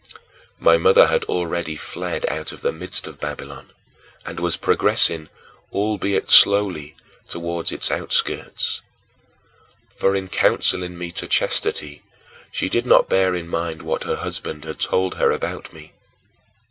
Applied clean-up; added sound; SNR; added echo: none; none; none; none.